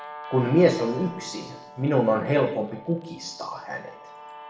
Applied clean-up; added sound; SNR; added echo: none; Guitar; 17 dB; reverberation time 0.9 s.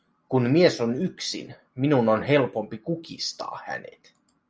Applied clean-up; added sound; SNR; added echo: none; none; none; none.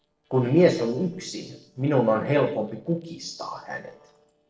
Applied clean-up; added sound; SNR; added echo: neural separator model SepFormer DNS4.